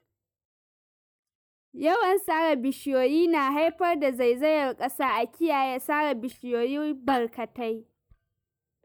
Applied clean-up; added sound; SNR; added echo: neural mask model DeepFilterNet 3.